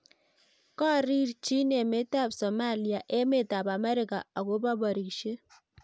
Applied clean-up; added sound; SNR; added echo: none; none; none; none.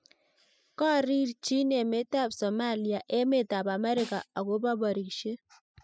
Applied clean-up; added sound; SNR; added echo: classical method spectral subtraction.